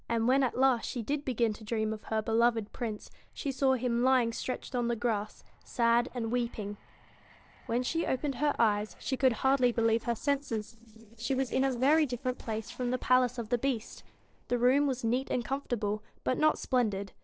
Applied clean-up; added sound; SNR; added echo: neural separator model SepFormer DNS4.